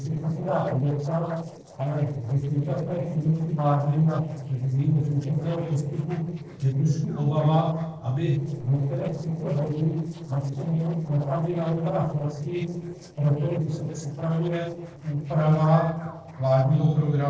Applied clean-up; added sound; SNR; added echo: neural separator model SepFormer DNS4.